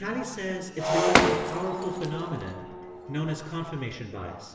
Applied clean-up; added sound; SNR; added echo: none; Shatter; -5 dB; reverberation time 1.3 s.